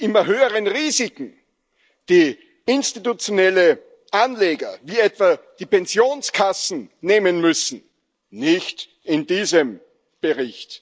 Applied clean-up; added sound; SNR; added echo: neural mask model Resemble Enhance denoiser.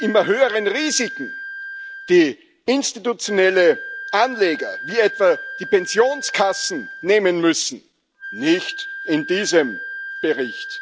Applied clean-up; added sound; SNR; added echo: none; Wind instrument, woodwind instrument; 12 dB; none.